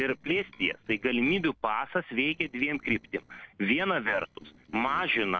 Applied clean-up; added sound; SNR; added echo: neural separator model SepFormer DNS4.